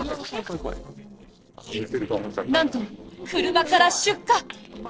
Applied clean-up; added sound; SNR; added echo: neural separator model SepFormer DNS4.